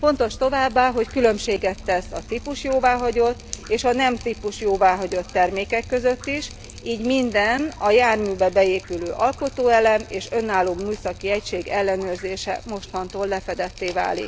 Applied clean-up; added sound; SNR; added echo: none; Drip; 17 dB; none.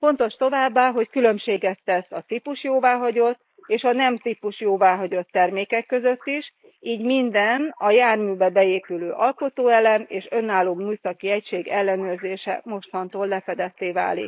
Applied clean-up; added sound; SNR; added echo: neural mask model Resemble Enhance denoiser.